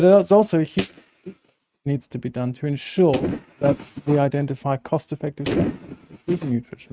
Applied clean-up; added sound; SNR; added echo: neural mask model RNNoise.